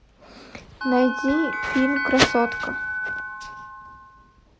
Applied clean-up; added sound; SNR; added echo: none; Bell; 4 dB; none.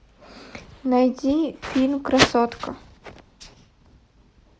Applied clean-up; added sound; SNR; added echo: none; none; none; none.